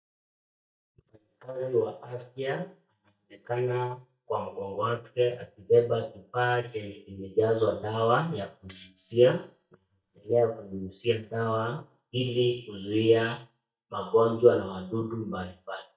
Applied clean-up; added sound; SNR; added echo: neural mask model DeepFilterNet 3.